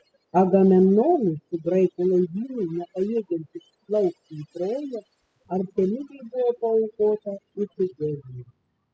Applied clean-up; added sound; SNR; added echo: classical method spectral subtraction.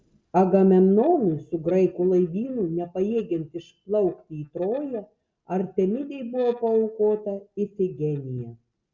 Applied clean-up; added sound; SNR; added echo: none; none; none; none.